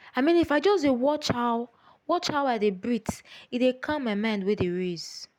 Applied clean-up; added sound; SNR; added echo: none; none; none; none.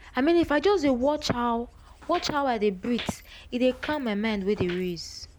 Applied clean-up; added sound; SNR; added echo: none; Walk, footsteps + Wind / Bird / Insect; 19 dB; none.